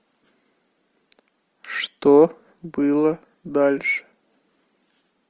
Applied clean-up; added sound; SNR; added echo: none; none; none; none.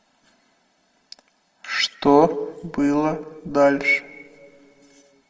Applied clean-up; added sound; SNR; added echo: none; none; none; reverberation time 0.4 s.